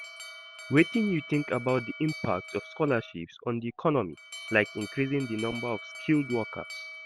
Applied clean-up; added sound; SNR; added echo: none; Alarm; 13 dB; none.